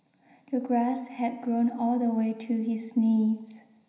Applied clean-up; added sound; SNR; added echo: none; none; none; reverberation time 0.9 s.